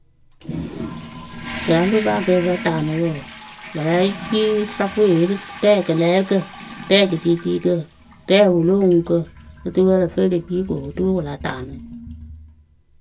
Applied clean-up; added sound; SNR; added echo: none; Toilet flush; 14 dB; none.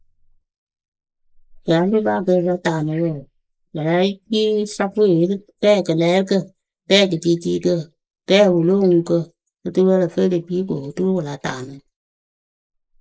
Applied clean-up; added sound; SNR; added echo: neural mask model Resemble Enhance denoiser.